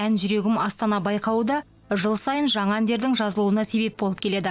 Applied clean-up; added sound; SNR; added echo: none; none; none; none.